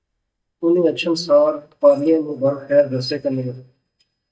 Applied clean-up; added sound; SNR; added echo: neural mask model DeepFilterNet 3.